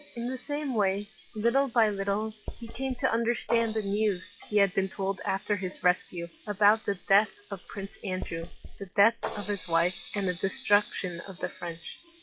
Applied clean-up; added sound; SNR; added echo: classical method log-MMSE.